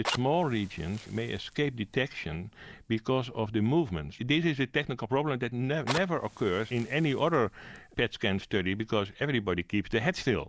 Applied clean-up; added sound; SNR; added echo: none; Fire; 16 dB; none.